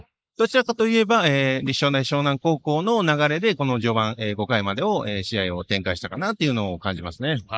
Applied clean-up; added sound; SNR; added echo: neural mask model Resemble Enhance denoiser.